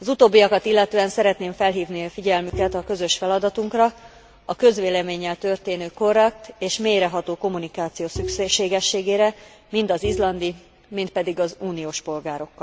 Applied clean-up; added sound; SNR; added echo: none; Bowed string instrument; 12 dB; none.